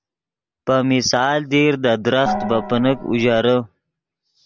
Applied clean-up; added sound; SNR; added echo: none; Gong; 7 dB; none.